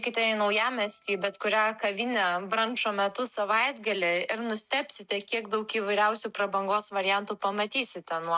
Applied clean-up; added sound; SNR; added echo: neural mask model RNNoise.